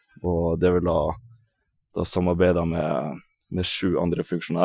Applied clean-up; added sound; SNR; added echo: classical method Wiener filter.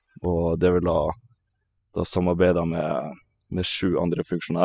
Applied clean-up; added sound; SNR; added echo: classical method spectral subtraction.